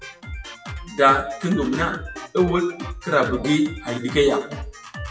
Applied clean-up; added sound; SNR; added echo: classical method WPE with log-MMSE.